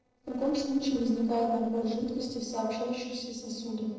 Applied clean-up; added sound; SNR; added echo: neural separator model SepFormer DNS4.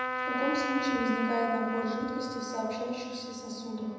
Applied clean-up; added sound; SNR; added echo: none; Trumpet; 3 dB; reverberation time 1.0 s.